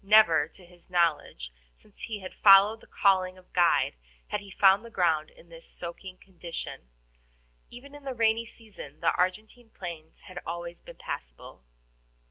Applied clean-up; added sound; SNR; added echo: none; none; none; none.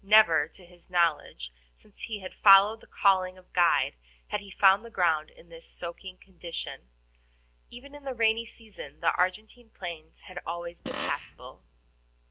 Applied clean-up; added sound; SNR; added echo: none; Fart; 9 dB; none.